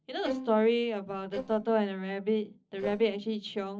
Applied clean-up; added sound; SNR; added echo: neural separator model SepFormer DNS4.